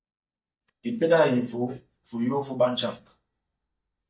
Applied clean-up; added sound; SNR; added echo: neural mask model DeepFilterNet 3.